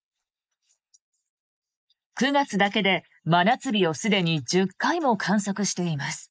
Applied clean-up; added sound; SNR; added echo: neural mask model Resemble Enhance denoiser.